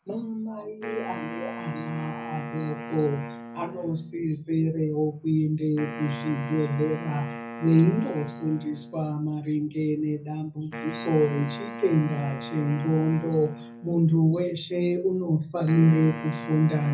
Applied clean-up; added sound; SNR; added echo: none; Wind instrument, woodwind instrument; 12 dB; reverberation time 0.4 s.